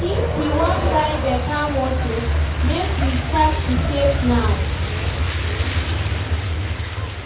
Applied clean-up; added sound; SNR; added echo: none; Truck; -3 dB; reverberation time 0.6 s.